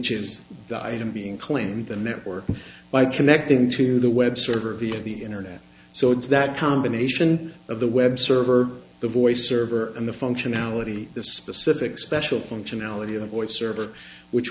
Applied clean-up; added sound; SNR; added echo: none; none; none; none.